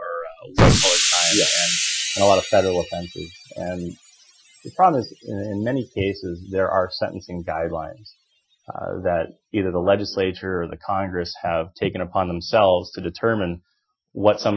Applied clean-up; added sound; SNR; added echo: classical method Wiener filter.